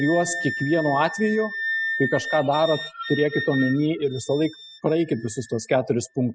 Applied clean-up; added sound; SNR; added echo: classical method spectral subtraction.